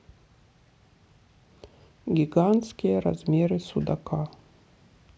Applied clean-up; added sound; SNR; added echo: none; none; none; none.